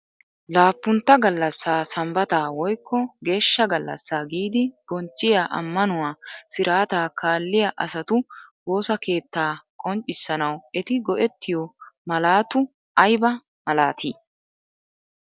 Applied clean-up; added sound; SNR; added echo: none; none; none; none.